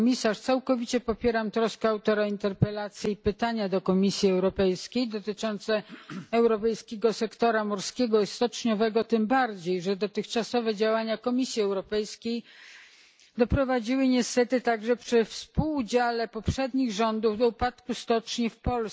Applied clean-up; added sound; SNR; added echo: none; none; none; none.